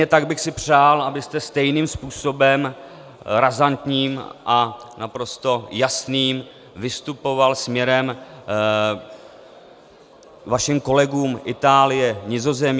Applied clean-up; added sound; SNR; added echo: none; none; none; none.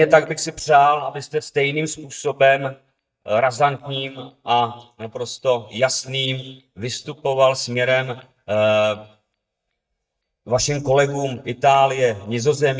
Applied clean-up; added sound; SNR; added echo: neural mask model DeepFilterNet 3.